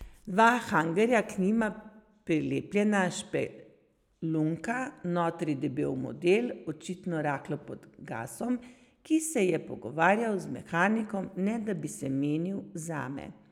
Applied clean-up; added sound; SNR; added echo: none; none; none; none.